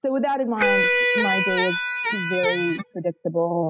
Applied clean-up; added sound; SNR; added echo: classical method spectral subtraction.